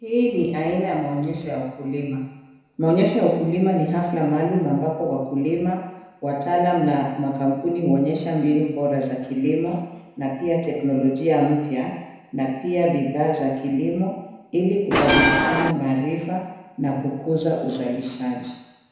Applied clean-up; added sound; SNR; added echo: none; Bell; -4 dB; reverberation time 1.0 s.